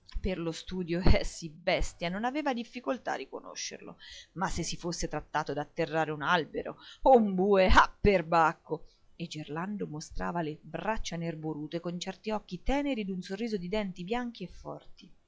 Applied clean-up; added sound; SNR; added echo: classical method log-MMSE.